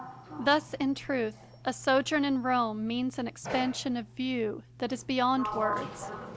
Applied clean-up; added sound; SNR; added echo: none; Sliding door; 12 dB; none.